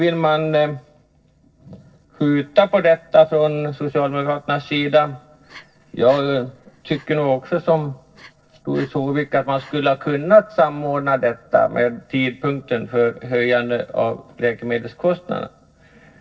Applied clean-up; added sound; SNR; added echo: neural separator model SepFormer DNS4.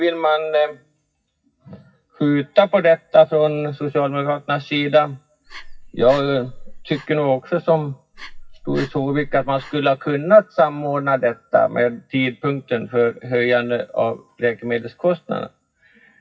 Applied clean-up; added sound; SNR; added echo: classical method WPE with log-MMSE.